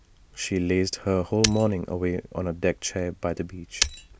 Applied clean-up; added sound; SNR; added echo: none; Shatter; 1 dB; none.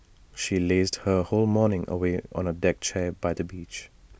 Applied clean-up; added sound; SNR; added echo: none; none; none; none.